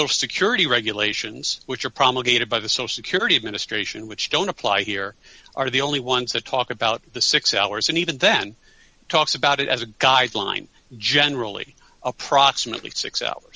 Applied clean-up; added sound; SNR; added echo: none; none; none; none.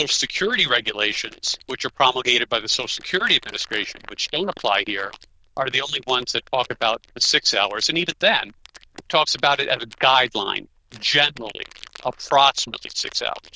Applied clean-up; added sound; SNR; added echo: neural diffusion model UNIVERSE++.